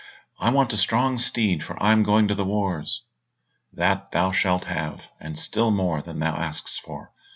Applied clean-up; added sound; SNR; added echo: none; none; none; none.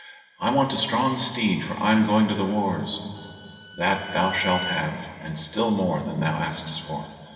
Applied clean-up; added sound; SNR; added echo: none; Bowed string instrument; 11 dB; reverberation time 2.5 s.